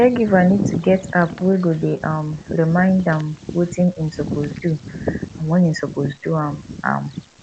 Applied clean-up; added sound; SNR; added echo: none; Bird vocalization, bird call, bird song; 11 dB; none.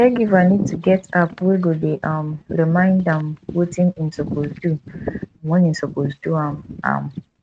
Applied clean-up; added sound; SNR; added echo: neural mask model RNNoise.